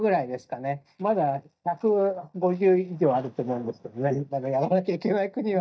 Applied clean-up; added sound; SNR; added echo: neural mask model DeepFilterNet 3.